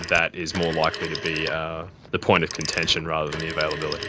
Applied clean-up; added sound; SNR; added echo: none; Telephone; 9 dB; none.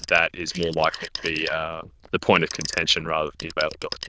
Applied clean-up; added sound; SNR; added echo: neural diffusion model UNIVERSE++.